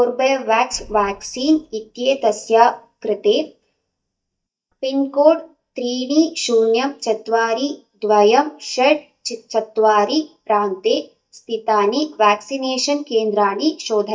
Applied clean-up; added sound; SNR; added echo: neural mask model DeepFilterNet 3.